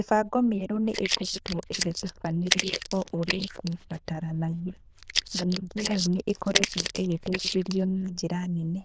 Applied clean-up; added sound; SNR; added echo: neural diffusion model UNIVERSE++.